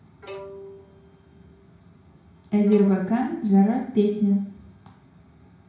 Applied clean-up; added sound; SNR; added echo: none; Bowed string instrument; 20 dB; reverberation time 0.6 s.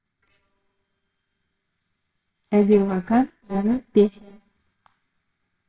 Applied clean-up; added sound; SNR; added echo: neural separator model SepFormer WHAMR!.